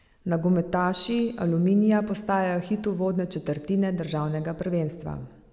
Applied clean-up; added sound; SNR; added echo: none; none; none; none.